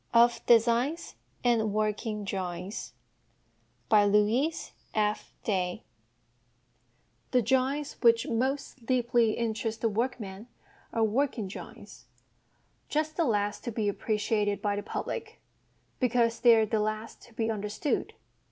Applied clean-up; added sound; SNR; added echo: none; none; none; none.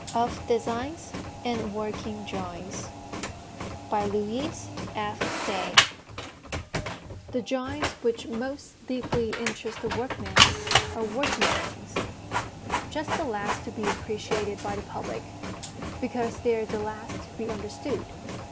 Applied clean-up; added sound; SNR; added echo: none; Printer; -1 dB; none.